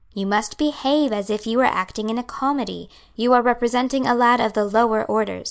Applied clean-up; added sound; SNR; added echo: neural mask model Resemble Enhance denoiser.